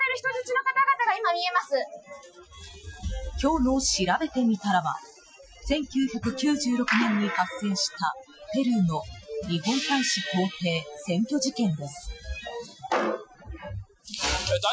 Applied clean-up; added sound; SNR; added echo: classical method Wiener filter.